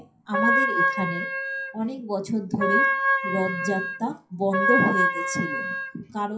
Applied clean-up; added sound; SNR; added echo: classical method WPE with log-MMSE.